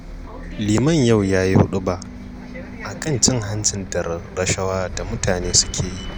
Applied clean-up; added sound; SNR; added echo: none; Bus; 12 dB; none.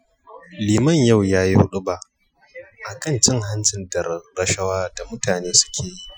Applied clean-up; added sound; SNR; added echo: classical method Wiener filter.